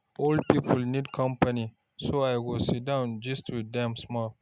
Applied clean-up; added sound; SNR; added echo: none; none; none; none.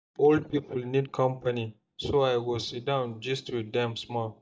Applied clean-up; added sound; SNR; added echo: neural mask model DeepFilterNet 3.